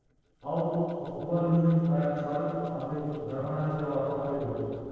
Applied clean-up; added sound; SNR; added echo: neural separator model SepFormer DNS4.